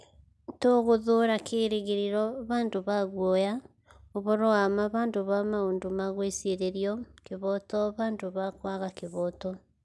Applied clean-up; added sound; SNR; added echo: none; none; none; none.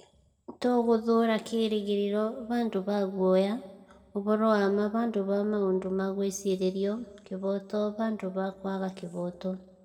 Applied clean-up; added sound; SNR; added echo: none; none; none; reverberation time 1.4 s.